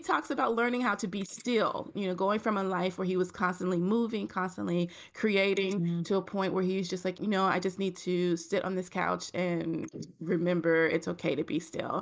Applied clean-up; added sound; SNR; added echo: neural mask model Resemble Enhance denoiser.